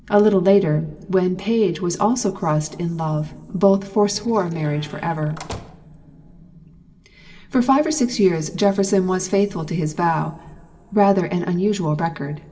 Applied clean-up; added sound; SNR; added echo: none; Slam; 18 dB; reverberation time 2.7 s.